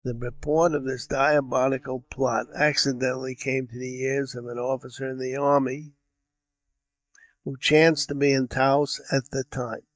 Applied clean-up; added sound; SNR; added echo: neural mask model DeepFilterNet 3.